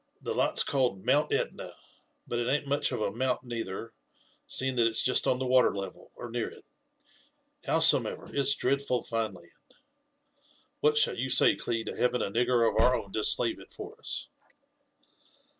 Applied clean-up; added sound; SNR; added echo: none; Car; 4 dB; none.